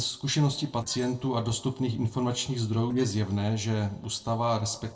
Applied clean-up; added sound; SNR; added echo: neural separator model SepFormer DNS4.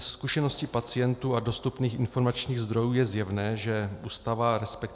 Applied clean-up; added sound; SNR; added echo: none; none; none; none.